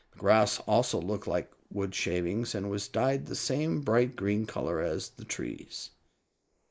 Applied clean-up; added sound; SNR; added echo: neural mask model Resemble Enhance denoiser.